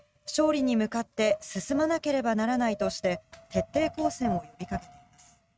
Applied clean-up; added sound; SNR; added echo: neural mask model RNNoise.